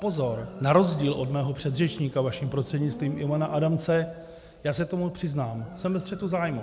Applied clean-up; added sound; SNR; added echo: none; Motorcycle; 16 dB; none.